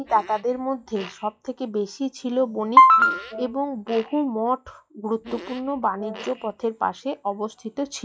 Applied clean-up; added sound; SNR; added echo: classical method log-MMSE.